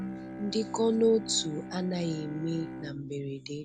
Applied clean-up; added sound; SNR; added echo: none; Bowed string instrument; 11 dB; none.